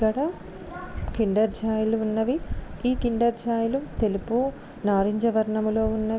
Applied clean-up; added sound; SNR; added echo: none; none; none; none.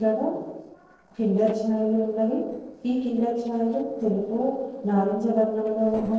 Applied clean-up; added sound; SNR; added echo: neural separator model SepFormer DNS4.